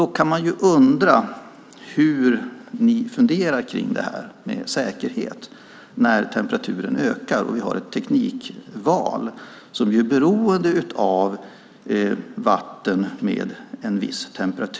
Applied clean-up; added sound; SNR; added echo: none; none; none; none.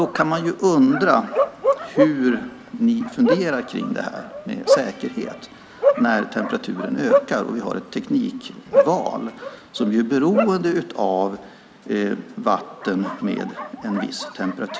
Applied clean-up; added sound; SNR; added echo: none; Bark; 4 dB; none.